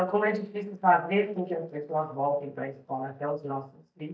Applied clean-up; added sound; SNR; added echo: neural mask model DeepFilterNet 3.